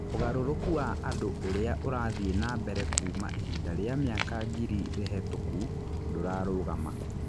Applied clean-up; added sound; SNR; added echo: none; Walk, footsteps; 0 dB; none.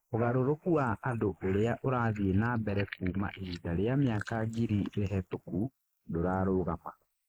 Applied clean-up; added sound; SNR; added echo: neural mask model Resemble Enhance denoiser.